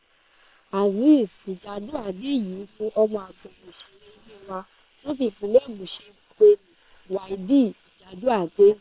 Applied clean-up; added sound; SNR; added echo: neural separator model SepFormer WHAM!.